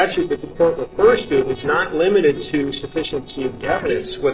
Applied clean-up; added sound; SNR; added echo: neural separator model SepFormer DNS4.